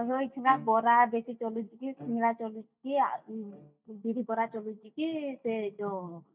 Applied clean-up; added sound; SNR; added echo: neural mask model DeepFilterNet 3.